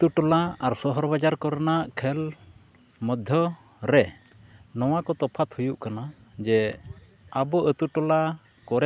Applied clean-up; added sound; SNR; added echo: none; none; none; none.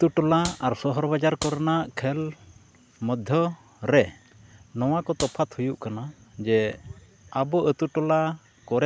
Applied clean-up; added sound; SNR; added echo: none; Clapping; 13 dB; none.